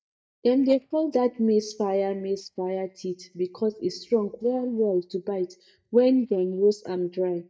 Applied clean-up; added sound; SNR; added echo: neural mask model DeepFilterNet 3.